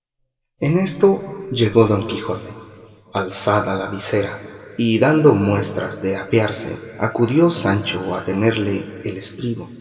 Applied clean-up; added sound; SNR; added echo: none; none; none; reverberation time 2.3 s.